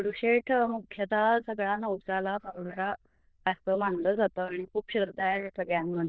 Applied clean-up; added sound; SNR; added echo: neural diffusion model UNIVERSE++.